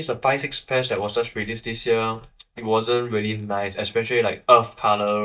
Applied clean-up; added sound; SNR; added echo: neural mask model DeepFilterNet 3.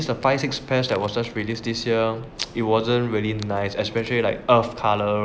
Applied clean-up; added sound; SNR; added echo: none; none; none; none.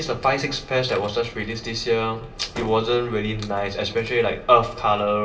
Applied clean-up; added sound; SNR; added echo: none; Gunshot, gunfire; 16 dB; reverberation time 0.2 s.